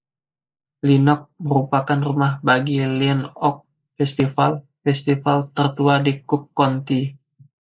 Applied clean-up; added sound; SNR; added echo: neural mask model Resemble Enhance denoiser.